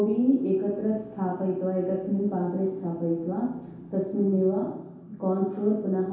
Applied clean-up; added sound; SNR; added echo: none; none; none; reverberation time 0.8 s.